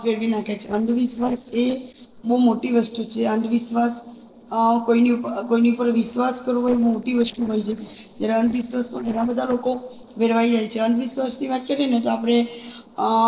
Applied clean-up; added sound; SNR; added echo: neural separator model SepFormer DNS4.